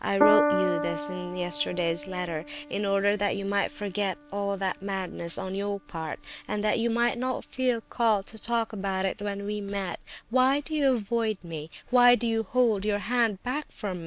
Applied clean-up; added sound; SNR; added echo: none; Piano; 8 dB; none.